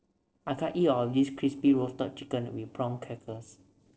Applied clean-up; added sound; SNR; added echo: neural separator model SepFormer DNS4.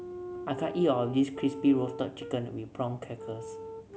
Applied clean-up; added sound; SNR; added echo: none; Wind instrument, woodwind instrument; 12 dB; none.